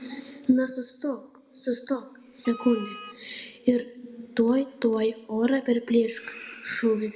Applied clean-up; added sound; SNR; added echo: none; Wind instrument, woodwind instrument; 16 dB; reverberation time 1.2 s.